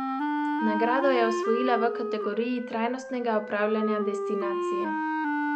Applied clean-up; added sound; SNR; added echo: none; Wind instrument, woodwind instrument; 1 dB; none.